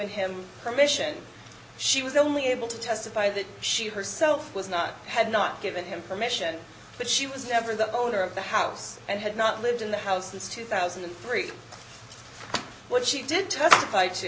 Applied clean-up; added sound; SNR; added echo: none; none; none; none.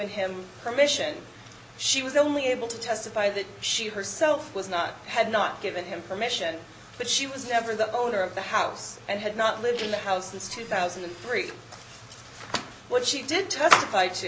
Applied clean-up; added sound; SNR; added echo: none; Printer; 15 dB; none.